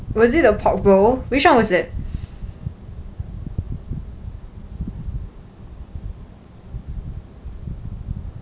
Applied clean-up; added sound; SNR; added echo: none; none; none; none.